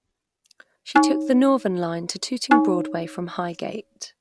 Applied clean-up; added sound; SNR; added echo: none; Tabla; -1 dB; none.